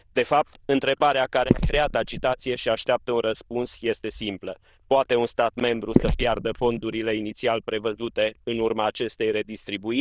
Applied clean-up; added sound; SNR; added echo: neural diffusion model UNIVERSE++.